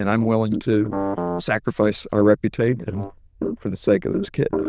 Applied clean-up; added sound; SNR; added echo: neural diffusion model UNIVERSE++.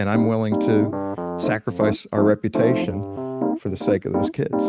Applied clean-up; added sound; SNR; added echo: neural mask model RNNoise.